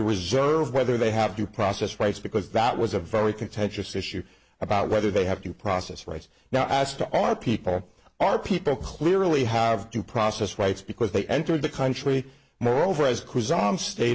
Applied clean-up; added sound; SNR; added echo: none; none; none; none.